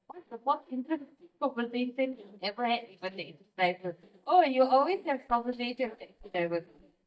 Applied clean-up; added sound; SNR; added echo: neural mask model DeepFilterNet 3.